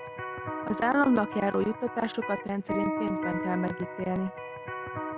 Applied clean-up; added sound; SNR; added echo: none; Electric guitar; 5 dB; none.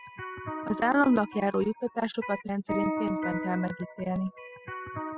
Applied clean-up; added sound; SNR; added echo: classical method spectral subtraction.